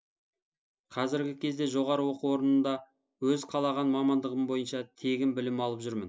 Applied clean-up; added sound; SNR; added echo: none; none; none; none.